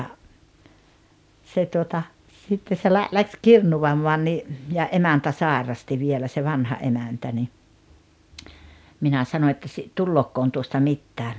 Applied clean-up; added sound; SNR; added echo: none; none; none; none.